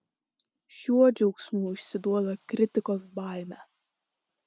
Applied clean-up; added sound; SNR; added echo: none; none; none; none.